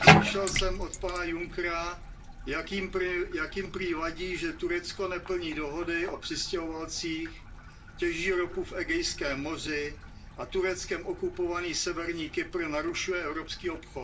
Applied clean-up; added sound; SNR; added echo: none; Bathtub (filling or washing); 1 dB; reverberation time 0.2 s.